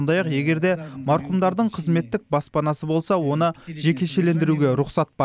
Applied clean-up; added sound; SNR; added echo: none; none; none; none.